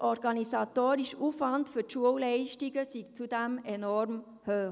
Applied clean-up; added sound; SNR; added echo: none; none; none; none.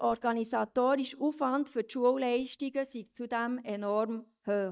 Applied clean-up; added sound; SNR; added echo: neural mask model DeepFilterNet 3.